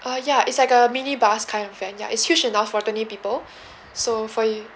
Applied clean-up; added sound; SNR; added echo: none; none; none; none.